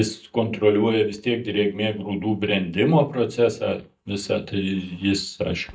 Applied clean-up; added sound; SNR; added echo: neural mask model DeepFilterNet 3.